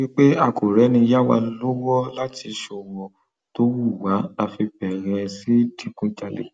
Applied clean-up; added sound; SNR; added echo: none; none; none; none.